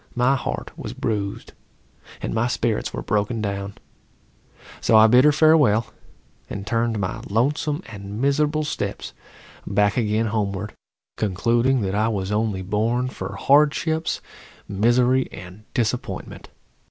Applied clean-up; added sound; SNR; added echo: none; none; none; none.